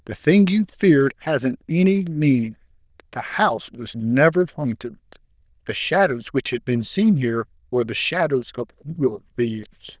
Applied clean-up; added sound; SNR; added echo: neural diffusion model UNIVERSE++.